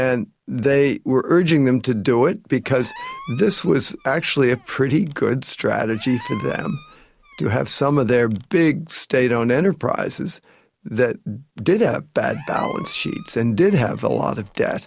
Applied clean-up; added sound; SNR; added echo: none; Squeak; 19 dB; none.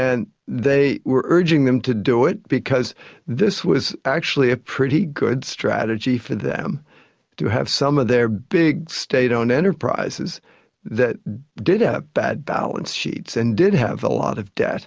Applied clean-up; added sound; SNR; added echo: none; none; none; none.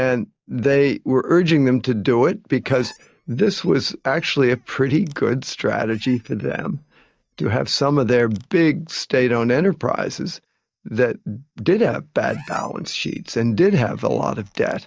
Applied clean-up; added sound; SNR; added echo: neural mask model DeepFilterNet 3.